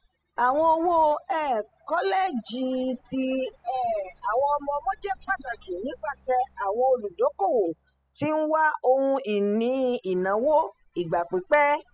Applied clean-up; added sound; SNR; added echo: classical method spectral subtraction.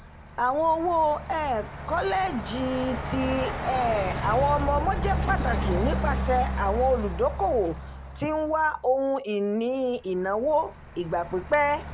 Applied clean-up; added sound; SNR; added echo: none; Truck; 5 dB; none.